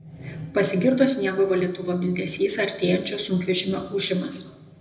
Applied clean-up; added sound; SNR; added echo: none; none; none; reverberation time 0.7 s.